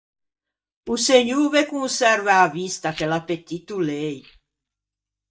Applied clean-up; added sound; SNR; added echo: neural mask model DeepFilterNet 3.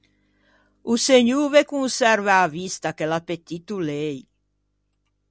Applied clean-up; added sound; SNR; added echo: none; none; none; none.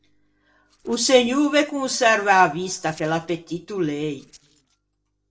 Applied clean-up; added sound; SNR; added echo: neural separator model SepFormer DNS4.